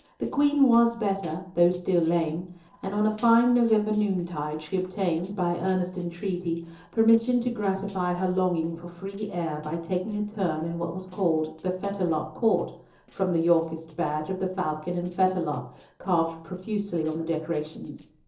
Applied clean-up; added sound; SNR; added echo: neural separator model SepFormer DNS4.